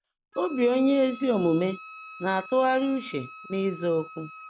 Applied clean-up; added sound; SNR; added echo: none; Wind instrument, woodwind instrument; 18 dB; none.